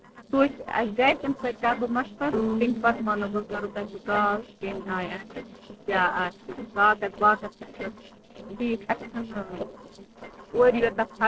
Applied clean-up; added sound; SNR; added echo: neural separator model SepFormer DNS4.